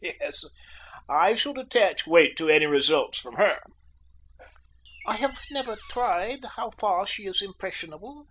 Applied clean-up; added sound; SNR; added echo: none; Door; 15 dB; none.